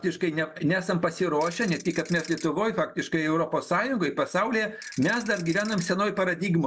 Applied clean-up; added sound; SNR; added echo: none; Ratchet, pawl / Percussion; 17 dB; none.